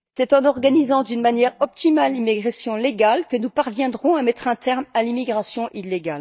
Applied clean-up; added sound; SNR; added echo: neural mask model DeepFilterNet 3.